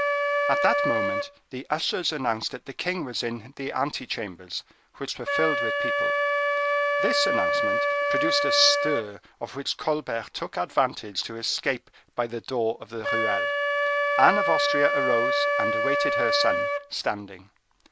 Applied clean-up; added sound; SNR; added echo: none; Wind instrument, woodwind instrument; -2 dB; none.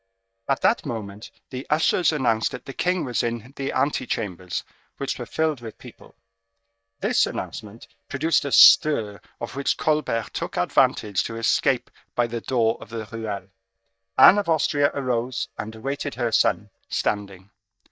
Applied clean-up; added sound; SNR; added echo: neural mask model DeepFilterNet 3.